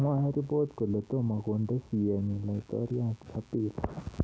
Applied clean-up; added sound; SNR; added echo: none; none; none; none.